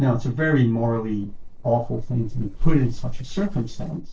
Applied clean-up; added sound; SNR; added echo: neural separator model SepFormer DNS4.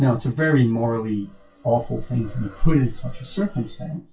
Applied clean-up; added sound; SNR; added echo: classical method WPE with log-MMSE.